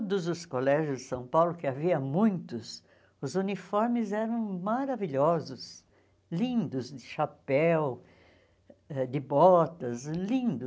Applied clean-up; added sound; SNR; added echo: none; none; none; none.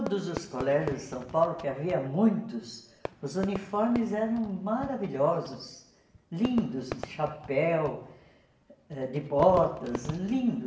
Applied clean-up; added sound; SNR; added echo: none; Fireworks; 13 dB; reverberation time 0.7 s.